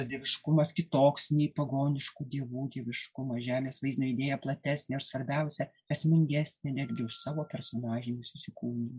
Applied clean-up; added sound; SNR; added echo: classical method log-MMSE.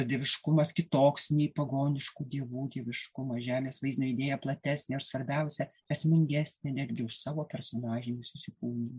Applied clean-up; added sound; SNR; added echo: neural mask model Resemble Enhance denoiser.